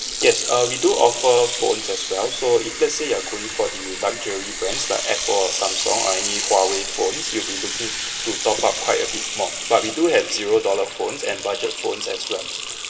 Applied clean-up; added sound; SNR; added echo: none; Sink (filling or washing) / Water tap, faucet; 5 dB; reverberation time 0.9 s.